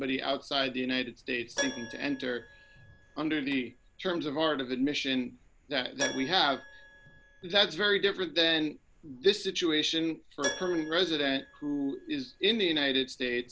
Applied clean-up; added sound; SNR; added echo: none; Keyboard (musical); 14 dB; none.